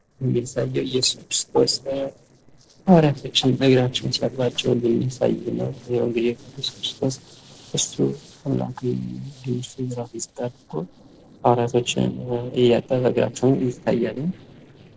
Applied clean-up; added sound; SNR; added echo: neural separator model SepFormer DNS4.